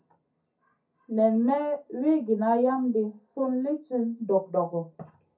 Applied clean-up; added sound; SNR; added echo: none; none; none; reverberation time 0.3 s.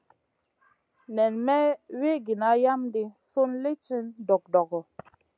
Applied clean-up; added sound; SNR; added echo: none; none; none; none.